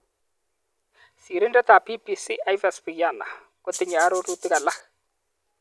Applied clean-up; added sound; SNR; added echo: none; Rattle (instrument); 12 dB; none.